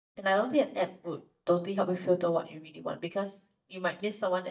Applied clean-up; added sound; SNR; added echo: neural mask model DeepFilterNet 3.